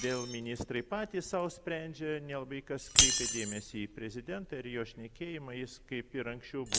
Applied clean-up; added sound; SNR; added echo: none; Shatter; -1 dB; none.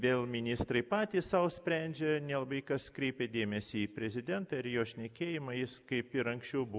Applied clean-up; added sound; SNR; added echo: none; none; none; none.